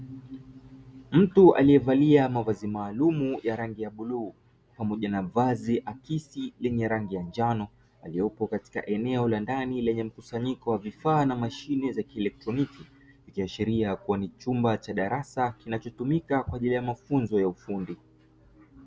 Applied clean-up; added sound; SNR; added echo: none; none; none; none.